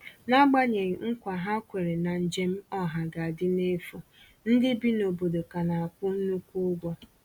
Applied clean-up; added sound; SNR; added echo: none; none; none; none.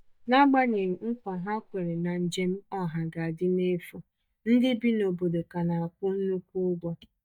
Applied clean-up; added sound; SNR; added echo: neural mask model DeepFilterNet 3.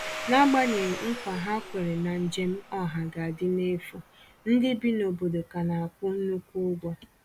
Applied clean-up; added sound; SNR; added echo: none; Domestic sounds, home sounds; 13 dB; none.